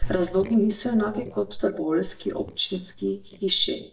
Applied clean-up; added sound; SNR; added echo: neural mask model DeepFilterNet 3.